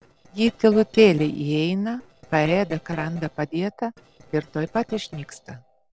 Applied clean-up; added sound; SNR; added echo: neural separator model SepFormer DNS4.